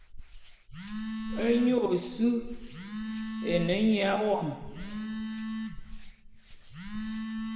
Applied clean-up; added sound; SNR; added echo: none; Hands; 13 dB; reverberation time 1.4 s.